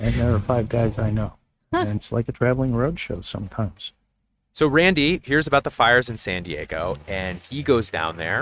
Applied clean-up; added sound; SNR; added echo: neural mask model RNNoise.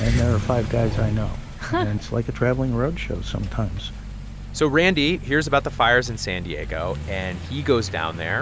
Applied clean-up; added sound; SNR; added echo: none; Accelerating, revving, vroom; 7 dB; none.